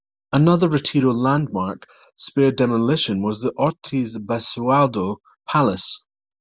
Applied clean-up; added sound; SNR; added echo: none; none; none; none.